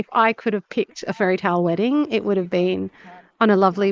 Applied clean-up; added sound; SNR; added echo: neural mask model Resemble Enhance denoiser.